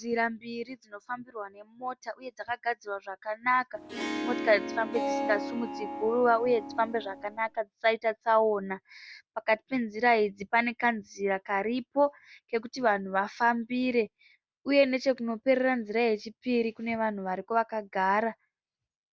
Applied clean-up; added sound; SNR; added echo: none; Harp; 6 dB; none.